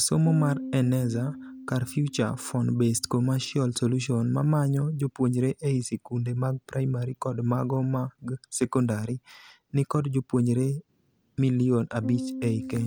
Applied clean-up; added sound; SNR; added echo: none; Piano; 16 dB; none.